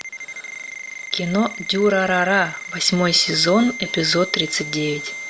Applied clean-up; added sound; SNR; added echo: none; Ringtone; 11 dB; none.